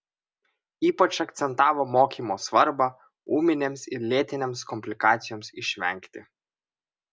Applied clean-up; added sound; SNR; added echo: none; none; none; none.